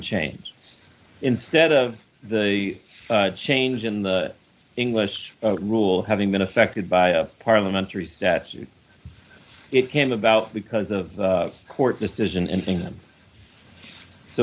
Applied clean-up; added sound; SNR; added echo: none; none; none; none.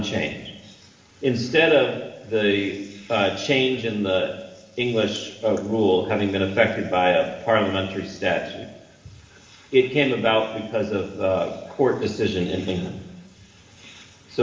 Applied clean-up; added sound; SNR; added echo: none; none; none; reverberation time 1.2 s.